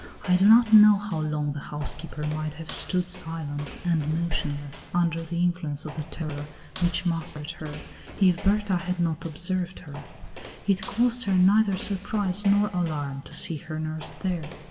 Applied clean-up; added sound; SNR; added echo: none; Walk, footsteps; 17 dB; reverberation time 1.6 s.